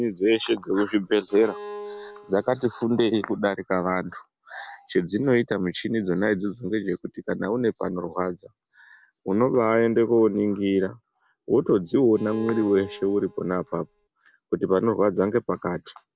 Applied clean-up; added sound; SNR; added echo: none; Bowed string instrument; 17 dB; none.